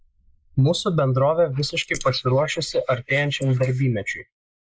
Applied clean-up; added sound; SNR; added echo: neural mask model Resemble Enhance denoiser.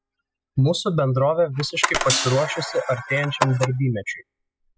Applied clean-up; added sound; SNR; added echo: classical method spectral subtraction.